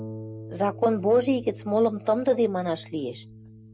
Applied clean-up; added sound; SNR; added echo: none; Harp; 16 dB; none.